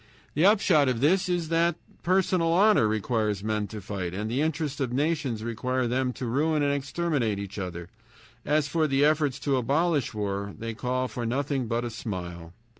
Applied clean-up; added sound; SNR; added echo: none; none; none; none.